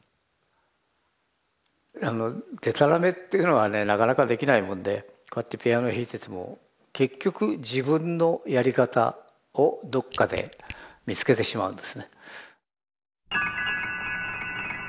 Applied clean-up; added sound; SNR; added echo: none; Crack / Crushing; 18 dB; none.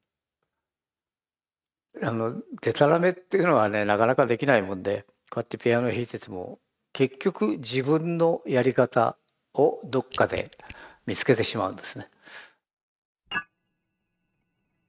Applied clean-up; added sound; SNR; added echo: neural mask model RNNoise.